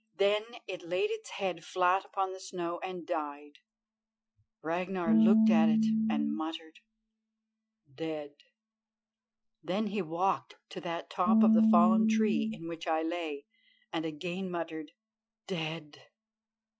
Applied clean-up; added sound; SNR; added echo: classical method Wiener filter.